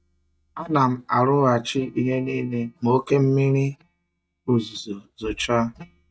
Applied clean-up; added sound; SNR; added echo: neural mask model DeepFilterNet 3.